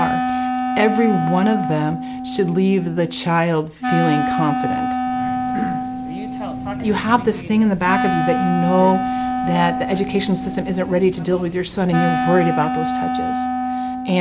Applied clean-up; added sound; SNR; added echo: none; Wind instrument, woodwind instrument; 3 dB; none.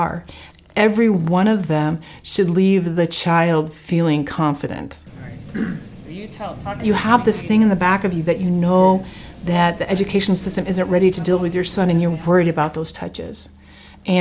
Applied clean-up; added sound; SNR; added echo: none; none; none; none.